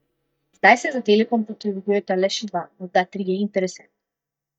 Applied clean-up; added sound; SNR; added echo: neural mask model DeepFilterNet 3.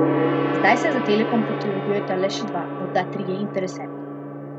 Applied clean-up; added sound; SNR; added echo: none; Gong; 0 dB; none.